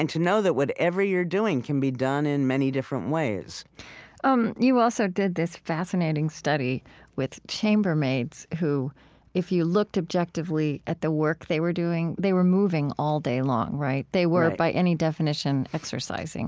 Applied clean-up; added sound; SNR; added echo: none; none; none; none.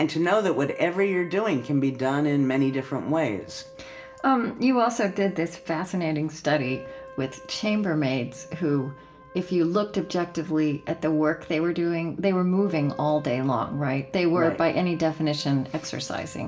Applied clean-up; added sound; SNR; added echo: none; Wind instrument, woodwind instrument; 20 dB; reverberation time 0.5 s.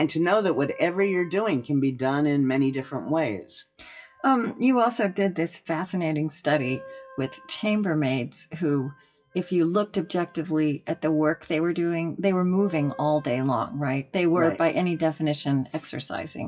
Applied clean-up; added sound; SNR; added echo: classical method WPE with log-MMSE.